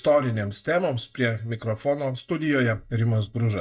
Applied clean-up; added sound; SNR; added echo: neural mask model DeepFilterNet 3.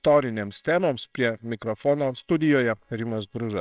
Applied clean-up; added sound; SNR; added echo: neural separator model SepFormer WHAMR!.